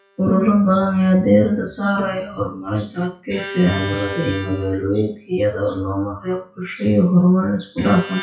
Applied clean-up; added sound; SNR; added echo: classical method WPE with log-MMSE.